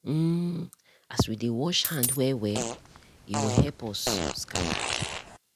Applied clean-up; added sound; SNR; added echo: none; Coin (dropping) + Fart; 3 dB; none.